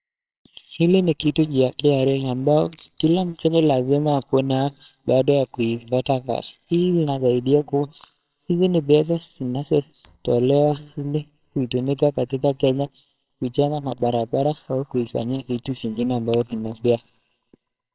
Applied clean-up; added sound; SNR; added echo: neural separator model SepFormer WHAMR!.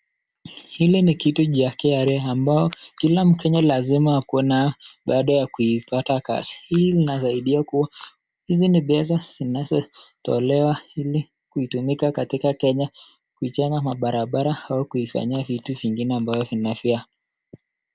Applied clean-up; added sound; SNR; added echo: none; none; none; none.